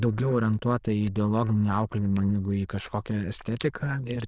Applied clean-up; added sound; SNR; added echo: neural diffusion model UNIVERSE++.